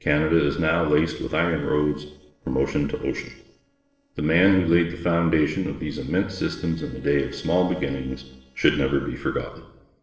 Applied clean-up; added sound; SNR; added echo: neural separator model SepFormer DNS4.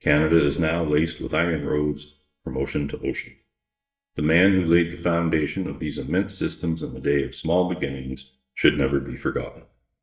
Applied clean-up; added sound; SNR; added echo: neural mask model DeepFilterNet 3.